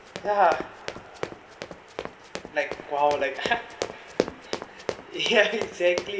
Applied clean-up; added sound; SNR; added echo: none; Run; 8 dB; none.